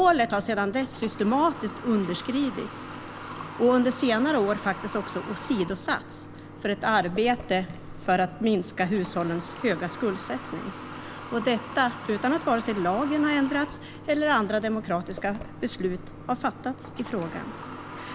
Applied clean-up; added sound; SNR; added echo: none; Water tap, faucet / Water; 12 dB; none.